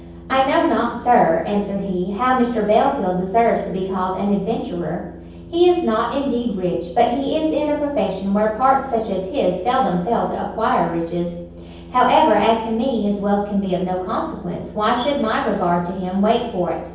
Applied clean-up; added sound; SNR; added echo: none; none; none; reverberation time 0.9 s.